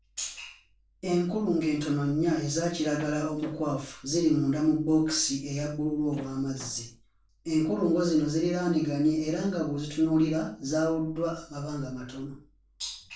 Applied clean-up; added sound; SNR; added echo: neural separator model SepFormer DNS4.